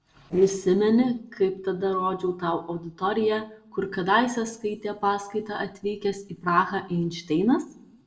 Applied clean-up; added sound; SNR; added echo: neural separator model SepFormer DNS4.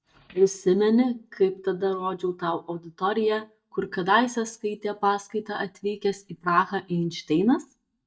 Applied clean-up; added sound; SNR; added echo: neural mask model DeepFilterNet 3.